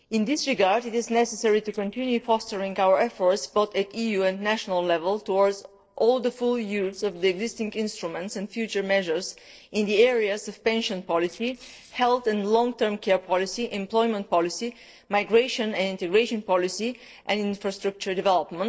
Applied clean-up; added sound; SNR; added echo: neural separator model SepFormer DNS4.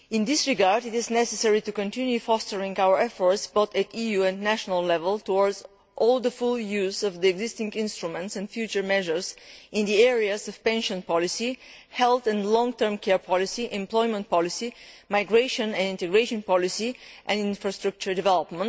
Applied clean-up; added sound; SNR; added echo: none; none; none; none.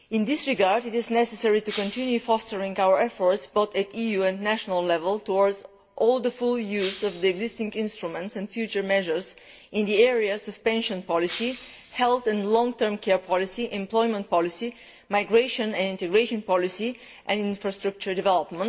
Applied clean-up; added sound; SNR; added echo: none; Shatter; 10 dB; reverberation time 0.5 s.